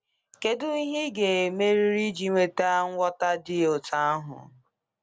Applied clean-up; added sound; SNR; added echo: none; none; none; none.